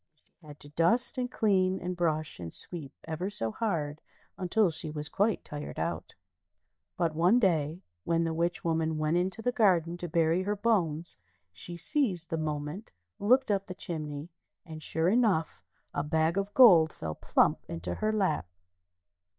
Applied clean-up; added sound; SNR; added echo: neural mask model DeepFilterNet 3.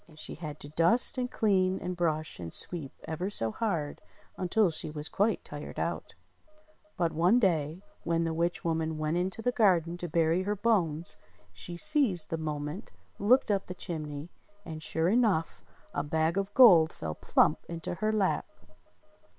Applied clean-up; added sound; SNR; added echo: neural separator model SepFormer WHAM!.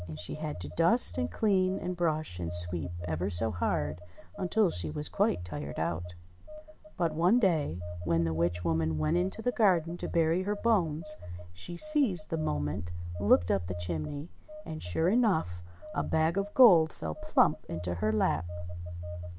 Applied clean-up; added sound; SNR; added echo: none; Telephone; 9 dB; none.